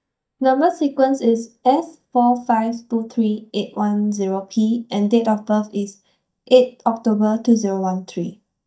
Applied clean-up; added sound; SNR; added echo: neural mask model DeepFilterNet 3.